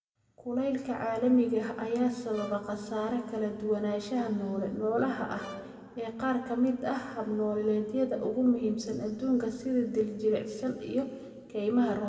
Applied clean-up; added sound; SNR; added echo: none; Brass instrument; 19 dB; reverberation time 2.1 s.